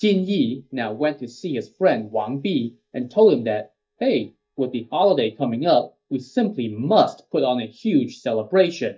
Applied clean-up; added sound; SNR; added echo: neural mask model DeepFilterNet 3.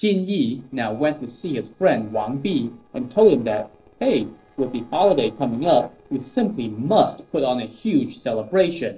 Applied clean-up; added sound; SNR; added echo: neural separator model SepFormer DNS4.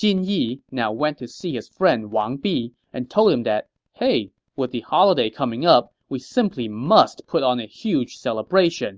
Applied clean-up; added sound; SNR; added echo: none; none; none; none.